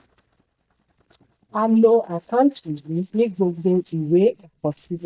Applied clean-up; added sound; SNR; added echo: neural mask model DeepFilterNet 3.